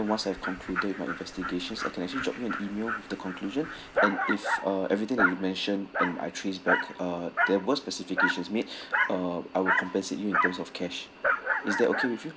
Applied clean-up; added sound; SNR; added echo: none; Dog; 1 dB; none.